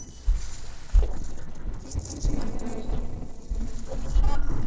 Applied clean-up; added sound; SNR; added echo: neural separator model SepFormer DNS4.